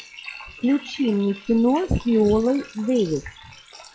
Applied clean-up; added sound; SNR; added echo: classical method log-MMSE.